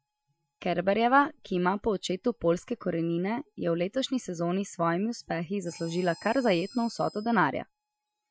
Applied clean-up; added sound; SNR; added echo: classical method Wiener filter.